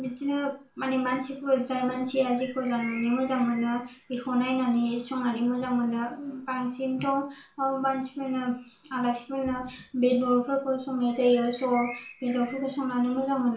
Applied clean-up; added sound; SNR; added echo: none; Bird; 19 dB; reverberation time 0.3 s.